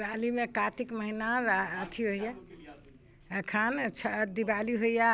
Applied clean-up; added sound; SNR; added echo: none; none; none; none.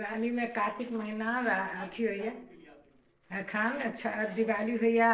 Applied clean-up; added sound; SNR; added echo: neural separator model SepFormer DNS4.